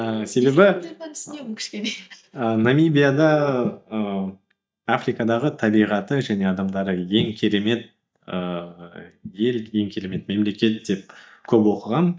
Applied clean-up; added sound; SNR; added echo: neural mask model DeepFilterNet 3.